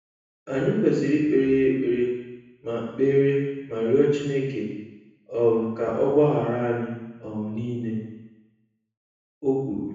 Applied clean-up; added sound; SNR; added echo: none; none; none; reverberation time 1.0 s.